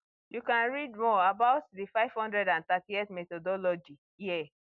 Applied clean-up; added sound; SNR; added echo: none; none; none; none.